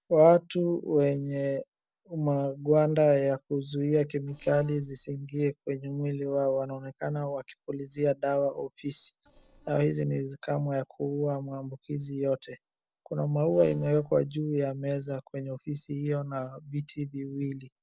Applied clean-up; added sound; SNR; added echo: neural separator model SepFormer DNS4.